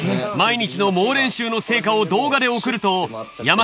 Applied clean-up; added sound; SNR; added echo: none; none; none; none.